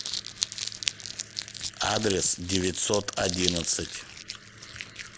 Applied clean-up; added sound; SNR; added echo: none; Crumpling, crinkling; 4 dB; none.